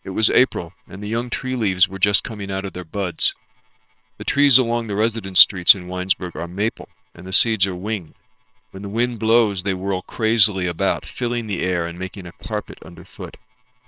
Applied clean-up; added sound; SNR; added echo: neural separator model SepFormer WHAM!.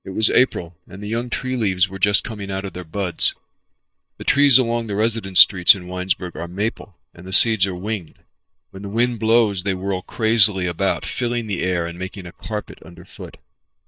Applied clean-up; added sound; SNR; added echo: neural mask model DeepFilterNet 3.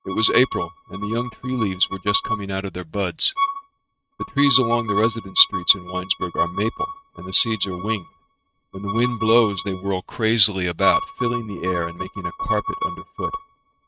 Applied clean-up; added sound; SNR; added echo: neural mask model RNNoise.